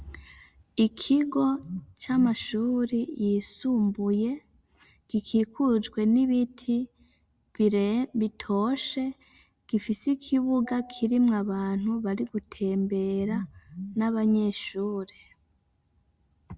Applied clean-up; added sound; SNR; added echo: none; none; none; none.